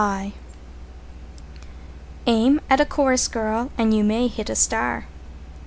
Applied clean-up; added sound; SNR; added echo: none; none; none; none.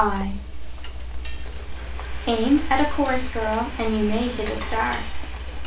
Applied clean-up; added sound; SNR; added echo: none; Frying (food); 13 dB; reverberation time 0.2 s.